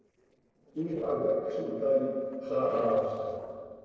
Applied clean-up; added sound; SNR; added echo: neural separator model SepFormer DNS4.